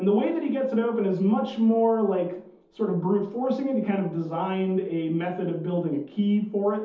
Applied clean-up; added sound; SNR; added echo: none; none; none; reverberation time 0.6 s.